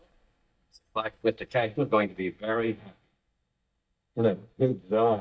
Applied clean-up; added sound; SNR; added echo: neural mask model DeepFilterNet 3.